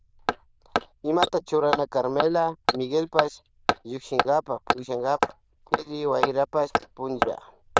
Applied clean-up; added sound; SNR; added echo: neural diffusion model UNIVERSE++.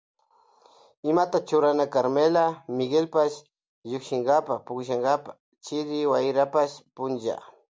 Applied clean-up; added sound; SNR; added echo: none; none; none; none.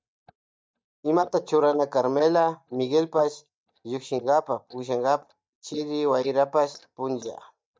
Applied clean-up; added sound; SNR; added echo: neural mask model DeepFilterNet 3.